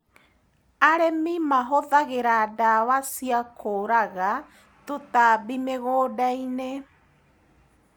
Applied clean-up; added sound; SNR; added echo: none; none; none; none.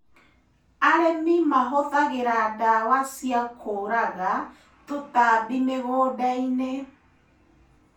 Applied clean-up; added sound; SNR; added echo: none; none; none; reverberation time 0.3 s.